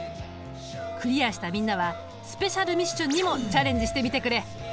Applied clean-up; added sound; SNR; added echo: none; Wind instrument, woodwind instrument; 11 dB; none.